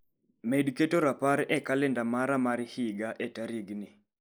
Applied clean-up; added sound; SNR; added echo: neural mask model Resemble Enhance denoiser.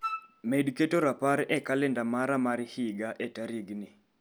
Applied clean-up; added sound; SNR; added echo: none; Wind instrument, woodwind instrument; 9 dB; none.